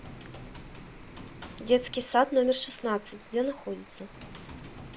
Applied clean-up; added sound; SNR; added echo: none; Computer keyboard + Rain; 15 dB; none.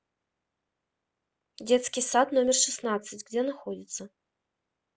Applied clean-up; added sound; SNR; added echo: none; none; none; none.